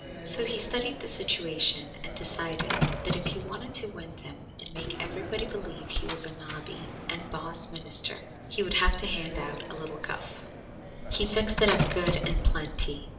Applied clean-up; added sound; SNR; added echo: none; Slam; 6 dB; reverberation time 0.6 s.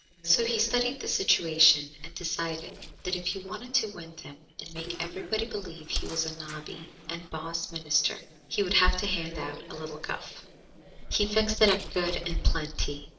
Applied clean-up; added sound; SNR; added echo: neural separator model SepFormer DNS4.